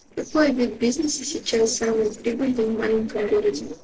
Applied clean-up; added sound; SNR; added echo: neural separator model SepFormer DNS4.